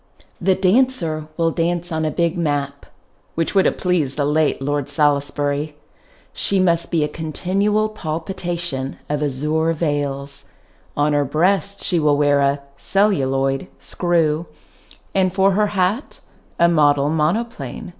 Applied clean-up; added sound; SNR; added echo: none; none; none; none.